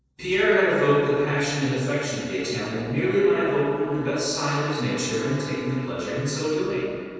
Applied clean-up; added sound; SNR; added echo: neural separator model SepFormer DNS4.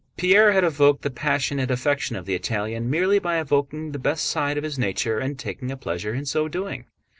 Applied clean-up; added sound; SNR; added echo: none; none; none; none.